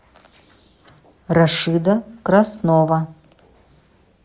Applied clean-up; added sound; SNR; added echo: none; none; none; none.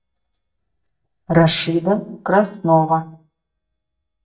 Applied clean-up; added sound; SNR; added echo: neural mask model DeepFilterNet 3.